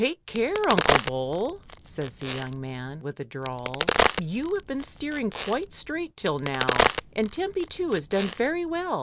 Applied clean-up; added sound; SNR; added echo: none; Crack; 0 dB; none.